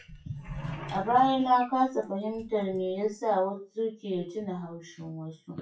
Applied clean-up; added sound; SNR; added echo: classical method WPE with log-MMSE.